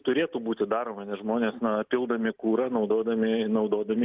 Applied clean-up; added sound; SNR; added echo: none; none; none; none.